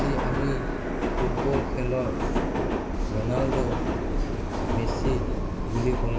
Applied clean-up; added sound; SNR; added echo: none; Subway, metro, underground; -5 dB; reverberation time 1.8 s.